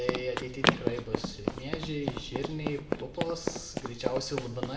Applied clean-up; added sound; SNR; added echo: none; Run; -2 dB; reverberation time 1.7 s.